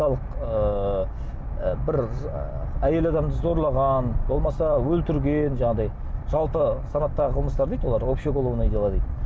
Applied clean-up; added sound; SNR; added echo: none; none; none; none.